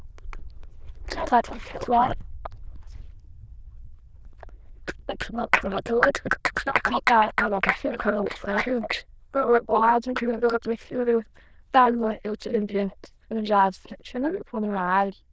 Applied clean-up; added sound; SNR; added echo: neural diffusion model UNIVERSE++.